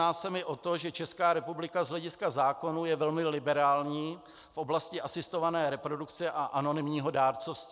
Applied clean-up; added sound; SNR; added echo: none; none; none; none.